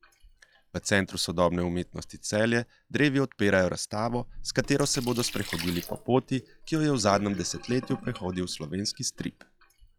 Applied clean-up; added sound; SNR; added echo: classical method log-MMSE.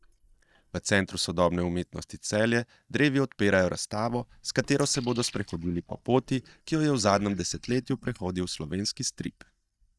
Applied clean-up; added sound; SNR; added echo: neural mask model DeepFilterNet 3.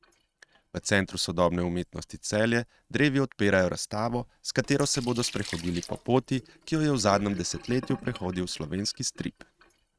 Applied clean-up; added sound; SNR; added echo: neural mask model RNNoise.